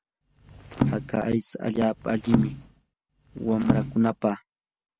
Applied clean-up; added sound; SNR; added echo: none; Percussion; 3 dB; none.